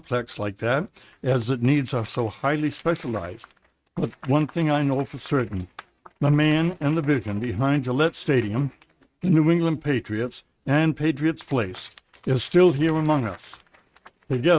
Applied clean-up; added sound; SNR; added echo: neural mask model RNNoise.